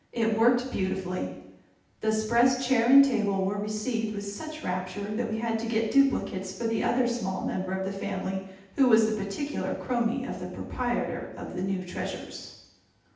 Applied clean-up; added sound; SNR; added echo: none; none; none; reverberation time 0.9 s.